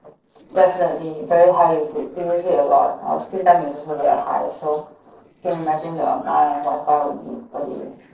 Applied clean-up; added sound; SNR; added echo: neural separator model SepFormer DNS4.